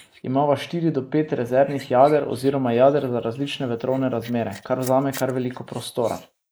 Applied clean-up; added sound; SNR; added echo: neural mask model Resemble Enhance denoiser.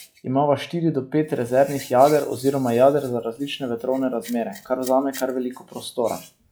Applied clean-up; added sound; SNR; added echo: classical method log-MMSE.